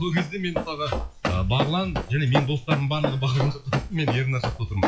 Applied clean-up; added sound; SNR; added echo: classical method log-MMSE.